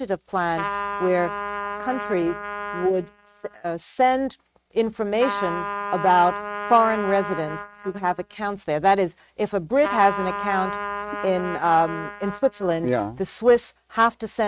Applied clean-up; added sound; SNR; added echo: neural mask model RNNoise.